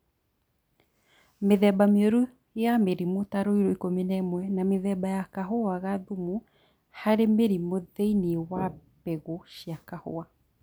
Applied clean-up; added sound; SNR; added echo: none; none; none; none.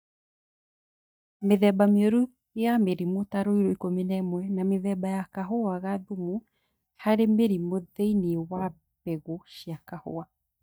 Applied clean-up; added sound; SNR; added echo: neural mask model DeepFilterNet 3.